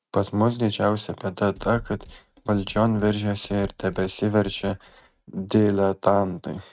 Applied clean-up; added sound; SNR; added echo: neural mask model RNNoise.